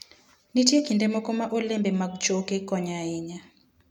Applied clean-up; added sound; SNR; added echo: none; none; none; none.